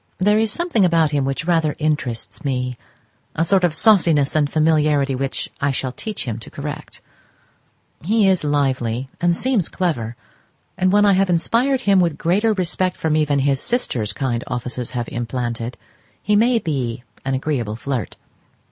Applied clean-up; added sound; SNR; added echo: none; none; none; none.